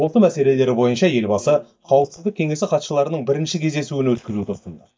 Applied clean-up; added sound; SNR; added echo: neural mask model DeepFilterNet 3.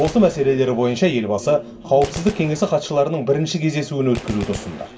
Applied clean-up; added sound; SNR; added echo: none; Gunshot, gunfire; 17 dB; reverberation time 0.2 s.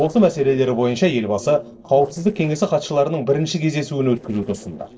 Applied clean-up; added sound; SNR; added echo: neural separator model SepFormer DNS4.